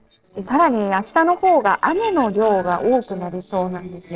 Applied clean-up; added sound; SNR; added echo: neural separator model SepFormer DNS4.